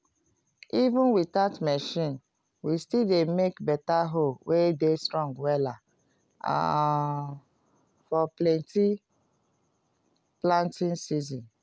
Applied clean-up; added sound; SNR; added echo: none; none; none; none.